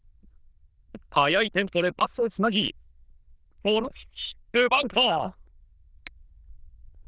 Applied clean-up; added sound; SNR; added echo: neural diffusion model UNIVERSE++.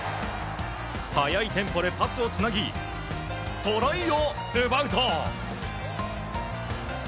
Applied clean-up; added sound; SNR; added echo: none; none; none; none.